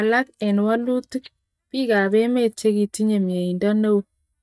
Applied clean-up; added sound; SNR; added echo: neural mask model DeepFilterNet 3.